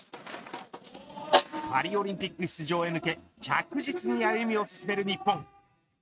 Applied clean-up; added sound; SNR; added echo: neural mask model RNNoise.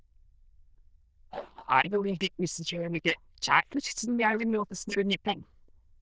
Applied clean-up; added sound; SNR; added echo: neural diffusion model UNIVERSE++.